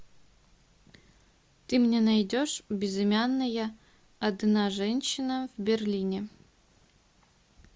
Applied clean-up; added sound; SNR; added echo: none; none; none; none.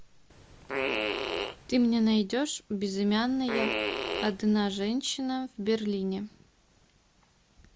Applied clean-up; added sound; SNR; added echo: none; Fart; 4 dB; none.